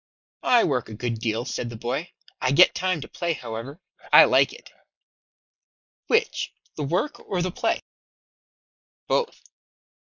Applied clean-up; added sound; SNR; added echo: neural mask model Resemble Enhance denoiser.